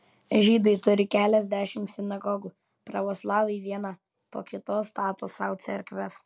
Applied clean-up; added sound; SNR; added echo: none; none; none; none.